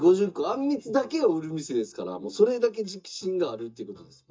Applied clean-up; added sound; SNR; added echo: neural mask model DeepFilterNet 3.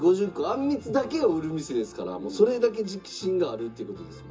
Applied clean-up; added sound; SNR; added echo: none; Breathing; 17 dB; reverberation time 0.2 s.